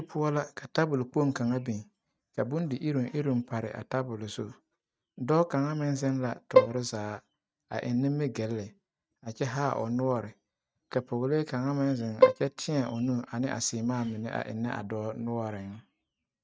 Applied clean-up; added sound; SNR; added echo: neural mask model RNNoise.